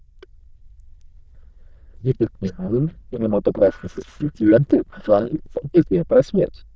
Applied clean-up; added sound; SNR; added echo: neural diffusion model UNIVERSE++.